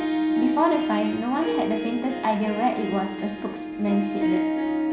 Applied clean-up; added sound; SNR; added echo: none; Harp; 1 dB; reverberation time 0.6 s.